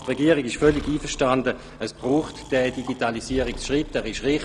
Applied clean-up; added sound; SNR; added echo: none; Breathing; 15 dB; none.